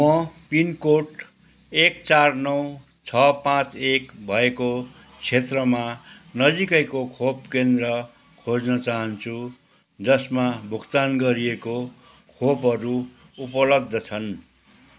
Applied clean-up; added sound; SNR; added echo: none; none; none; none.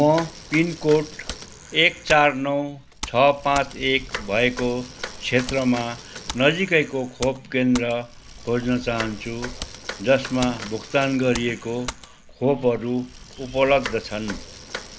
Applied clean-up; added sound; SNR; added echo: none; Computer keyboard + Bicycle; 13 dB; none.